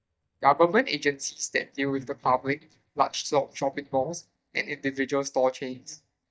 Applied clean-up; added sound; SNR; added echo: neural mask model DeepFilterNet 3.